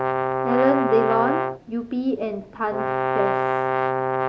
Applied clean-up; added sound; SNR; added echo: none; Brass instrument; -1 dB; none.